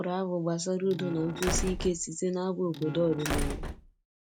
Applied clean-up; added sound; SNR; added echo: none; Slam; 4 dB; none.